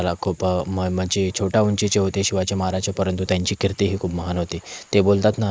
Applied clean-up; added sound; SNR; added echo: neural mask model Resemble Enhance denoiser.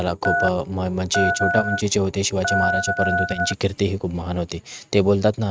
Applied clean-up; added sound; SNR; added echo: neural mask model RNNoise.